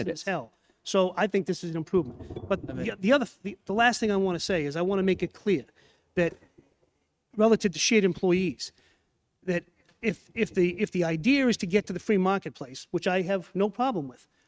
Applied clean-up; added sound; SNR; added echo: neural mask model RNNoise.